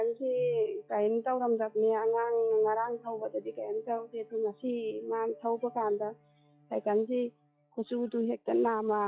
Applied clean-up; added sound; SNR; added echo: classical method log-MMSE.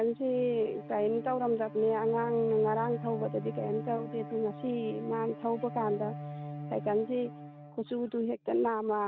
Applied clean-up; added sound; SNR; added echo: none; Bowed string instrument; 11 dB; none.